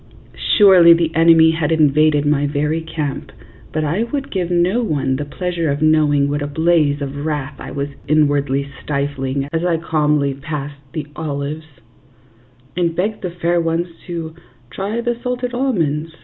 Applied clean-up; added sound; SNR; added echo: none; none; none; none.